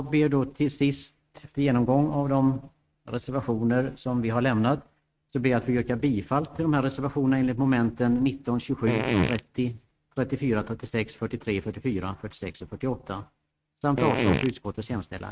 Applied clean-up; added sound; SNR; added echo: neural mask model RNNoise.